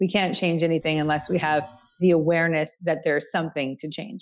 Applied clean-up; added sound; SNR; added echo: classical method Wiener filter.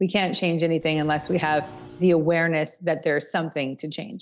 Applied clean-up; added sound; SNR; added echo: none; Engine; 19 dB; none.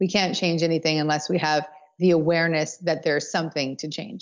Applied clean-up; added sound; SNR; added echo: none; none; none; none.